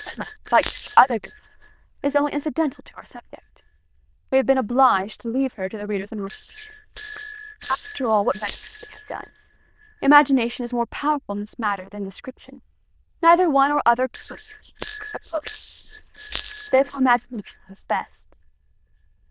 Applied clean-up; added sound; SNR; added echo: neural diffusion model UNIVERSE++.